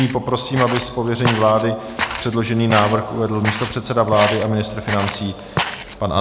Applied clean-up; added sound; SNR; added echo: none; Walk, footsteps; 8 dB; none.